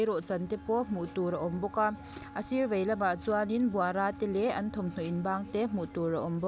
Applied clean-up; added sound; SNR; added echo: none; Wind instrument, woodwind instrument; 18 dB; none.